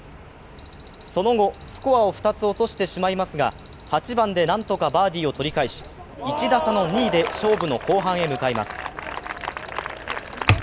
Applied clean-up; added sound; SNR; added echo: none; Alarm; 6 dB; none.